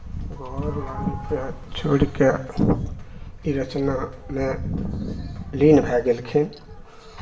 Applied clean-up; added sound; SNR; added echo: none; Sliding door / Doorbell; 18 dB; reverberation time 1.0 s.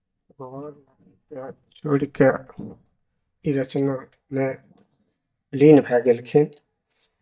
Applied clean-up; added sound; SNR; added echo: neural mask model DeepFilterNet 3.